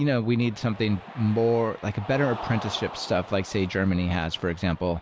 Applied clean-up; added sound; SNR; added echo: none; Cheering; 15 dB; none.